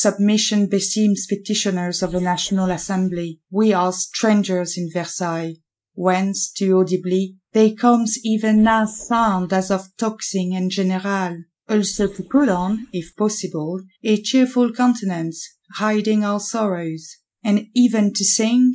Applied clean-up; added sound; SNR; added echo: neural mask model Resemble Enhance denoiser.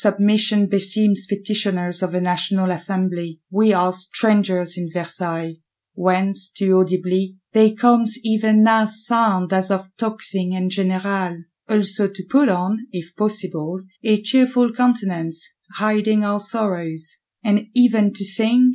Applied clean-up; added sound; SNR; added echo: none; none; none; none.